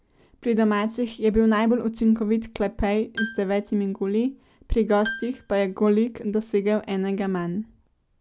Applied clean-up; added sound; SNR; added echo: none; Piano; 15 dB; none.